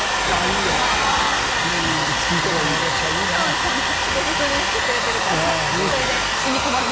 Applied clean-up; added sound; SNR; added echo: none; Domestic sounds, home sounds; -4 dB; none.